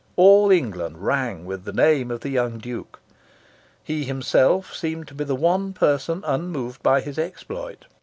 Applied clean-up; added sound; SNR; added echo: none; none; none; none.